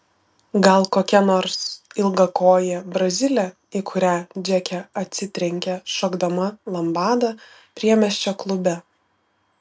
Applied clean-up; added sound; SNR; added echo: none; none; none; none.